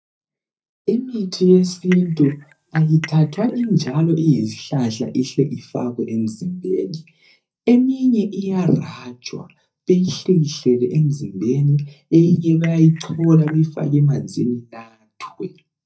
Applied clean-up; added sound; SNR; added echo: neural mask model DeepFilterNet 3.